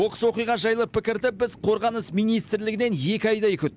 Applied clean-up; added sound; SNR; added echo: none; none; none; none.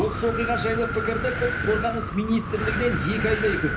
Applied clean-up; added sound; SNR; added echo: none; Wind; 3 dB; reverberation time 0.3 s.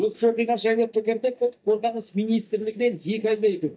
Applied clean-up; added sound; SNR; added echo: neural mask model DeepFilterNet 3.